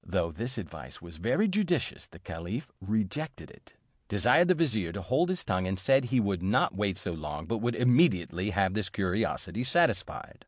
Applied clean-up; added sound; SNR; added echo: none; none; none; none.